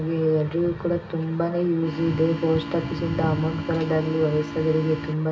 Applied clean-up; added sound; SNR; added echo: none; Organ; 10 dB; reverberation time 0.7 s.